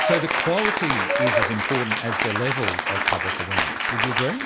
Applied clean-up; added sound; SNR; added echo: none; Applause / Cheering; -4 dB; none.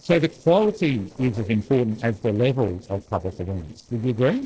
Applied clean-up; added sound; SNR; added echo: neural separator model SepFormer DNS4.